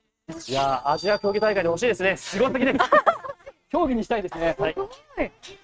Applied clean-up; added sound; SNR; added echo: neural mask model RNNoise.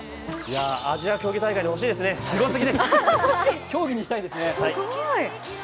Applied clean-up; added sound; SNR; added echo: none; none; none; none.